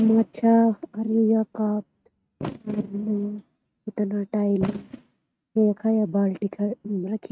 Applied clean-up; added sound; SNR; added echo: neural mask model RNNoise.